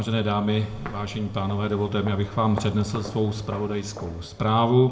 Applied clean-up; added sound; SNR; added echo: none; Walk, footsteps; 16 dB; reverberation time 0.5 s.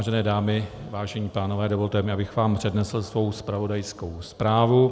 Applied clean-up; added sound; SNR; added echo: none; none; none; none.